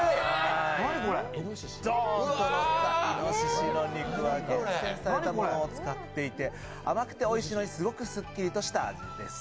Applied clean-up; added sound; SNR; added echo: none; none; none; none.